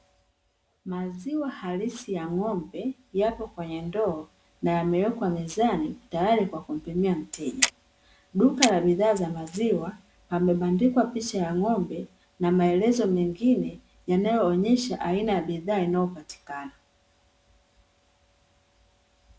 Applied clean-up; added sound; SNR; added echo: none; Clock; 5 dB; none.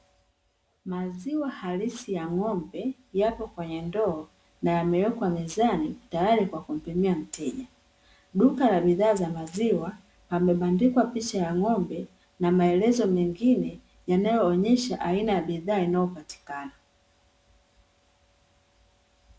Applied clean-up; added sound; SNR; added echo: none; none; none; none.